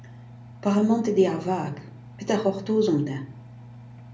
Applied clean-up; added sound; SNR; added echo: none; Engine; 18 dB; reverberation time 0.5 s.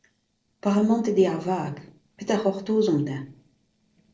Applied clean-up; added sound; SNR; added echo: neural separator model SepFormer DNS4.